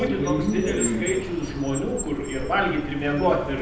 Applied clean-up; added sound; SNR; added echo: none; Car; 9 dB; reverberation time 0.8 s.